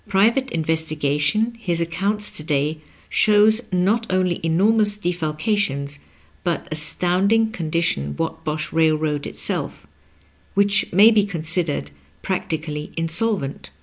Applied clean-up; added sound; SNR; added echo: none; none; none; none.